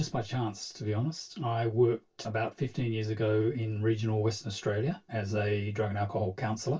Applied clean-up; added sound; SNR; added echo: none; none; none; reverberation time 0.1 s.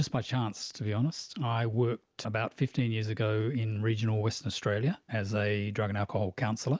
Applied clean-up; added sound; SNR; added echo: none; none; none; none.